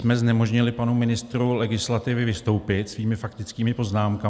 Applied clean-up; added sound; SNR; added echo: none; none; none; none.